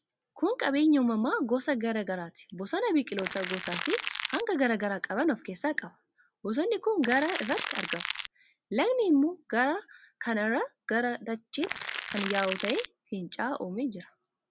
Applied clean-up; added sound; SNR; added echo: none; Crackle; 4 dB; none.